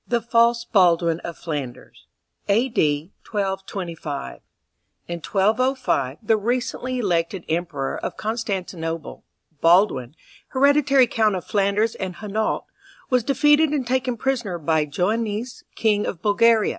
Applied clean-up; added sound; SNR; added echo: none; none; none; none.